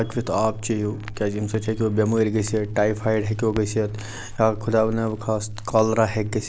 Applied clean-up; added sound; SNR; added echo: none; Crackle; 15 dB; none.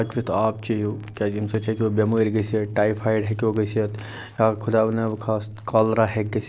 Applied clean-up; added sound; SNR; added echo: neural separator model SepFormer DNS4.